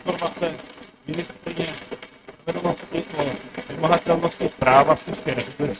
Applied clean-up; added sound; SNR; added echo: neural mask model RNNoise.